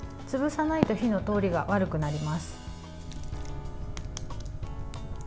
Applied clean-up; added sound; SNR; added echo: none; Fireworks; 9 dB; none.